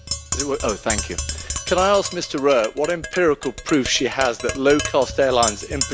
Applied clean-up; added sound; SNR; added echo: none; Tap; 8 dB; none.